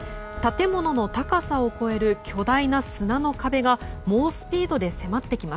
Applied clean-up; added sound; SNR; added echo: none; Bowed string instrument; 19 dB; none.